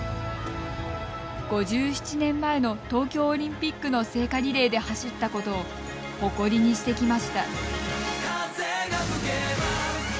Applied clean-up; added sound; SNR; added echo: none; none; none; none.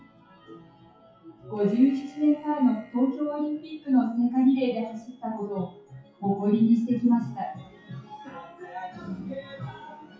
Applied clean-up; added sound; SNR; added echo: classical method WPE with log-MMSE.